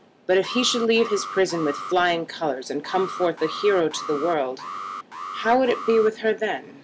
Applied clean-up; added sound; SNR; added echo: none; Alarm; 11 dB; none.